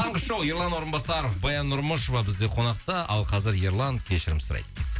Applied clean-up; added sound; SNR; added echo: none; none; none; none.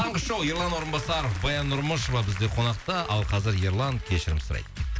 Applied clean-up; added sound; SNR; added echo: none; Bowed string instrument + Applause; 17 dB; none.